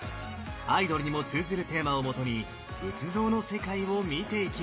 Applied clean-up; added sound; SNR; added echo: none; Wind instrument, woodwind instrument; 19 dB; reverberation time 1.9 s.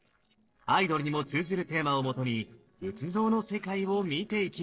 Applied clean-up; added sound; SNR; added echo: neural separator model SepFormer DNS4.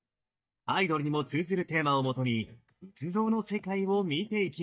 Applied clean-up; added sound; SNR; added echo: neural mask model DeepFilterNet 3.